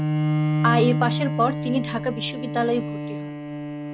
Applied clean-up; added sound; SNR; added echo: none; Bowed string instrument; 0 dB; none.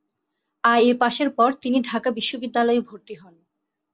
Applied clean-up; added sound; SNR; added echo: none; none; none; none.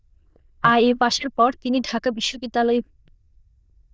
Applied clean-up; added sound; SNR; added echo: neural diffusion model UNIVERSE++.